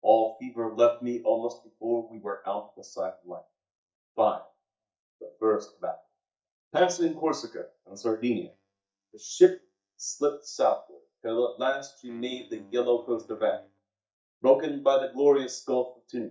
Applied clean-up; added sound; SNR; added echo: neural mask model DeepFilterNet 3.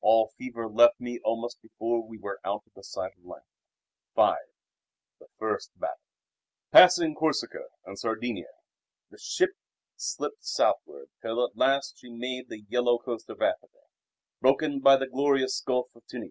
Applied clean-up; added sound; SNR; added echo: none; none; none; none.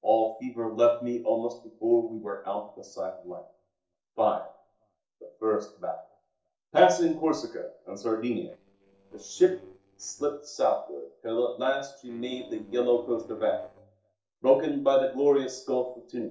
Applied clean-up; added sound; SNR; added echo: neural separator model SepFormer DNS4.